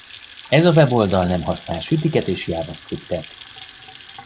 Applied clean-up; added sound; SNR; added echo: none; Sink (filling or washing) / Water tap, faucet / Splash, splatter; 13 dB; none.